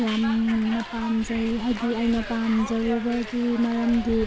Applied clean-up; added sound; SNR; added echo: none; Hiss; 11 dB; none.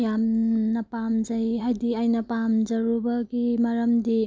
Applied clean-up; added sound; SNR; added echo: none; none; none; none.